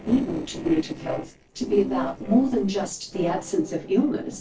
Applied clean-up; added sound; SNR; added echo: neural separator model SepFormer DNS4.